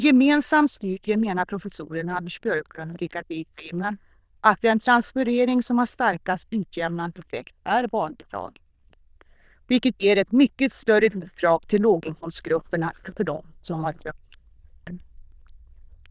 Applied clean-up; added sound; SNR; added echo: neural diffusion model UNIVERSE++.